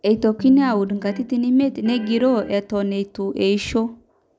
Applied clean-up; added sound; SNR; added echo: none; Electric guitar; 15 dB; none.